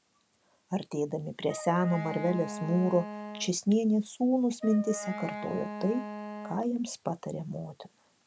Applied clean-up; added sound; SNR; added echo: none; Wind instrument, woodwind instrument; 10 dB; none.